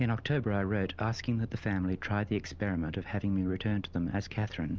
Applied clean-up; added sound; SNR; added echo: none; Truck; 17 dB; none.